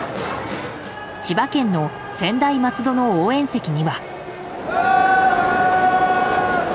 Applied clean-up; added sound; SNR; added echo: none; none; none; none.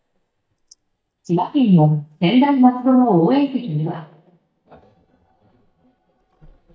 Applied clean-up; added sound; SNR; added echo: neural mask model DeepFilterNet 3.